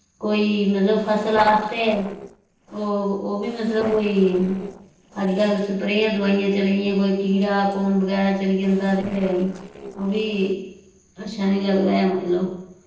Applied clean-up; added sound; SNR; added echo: neural separator model SepFormer DNS4.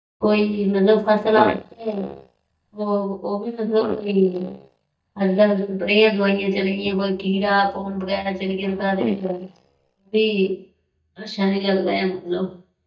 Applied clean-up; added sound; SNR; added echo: neural mask model DeepFilterNet 3.